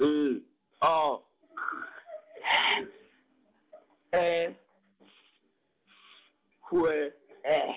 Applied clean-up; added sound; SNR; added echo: none; none; none; none.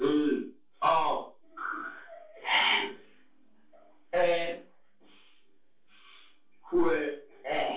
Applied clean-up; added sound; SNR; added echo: none; none; none; reverberation time 0.3 s.